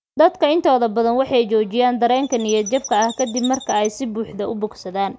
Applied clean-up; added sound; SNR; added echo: none; Chirp, tweet; 14 dB; none.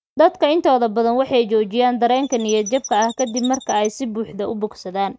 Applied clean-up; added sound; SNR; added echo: neural mask model RNNoise.